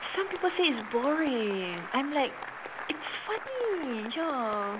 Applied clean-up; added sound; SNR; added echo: none; Applause; 10 dB; none.